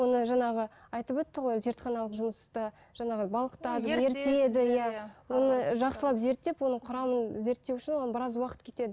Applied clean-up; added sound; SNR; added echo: none; none; none; none.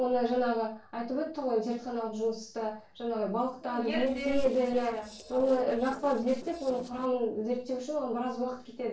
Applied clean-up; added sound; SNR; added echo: neural separator model SepFormer DNS4.